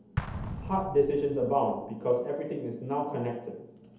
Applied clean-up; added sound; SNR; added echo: none; Explosion; 11 dB; reverberation time 2.2 s.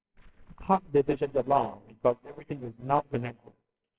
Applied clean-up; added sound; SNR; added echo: neural separator model SepFormer WHAMR!.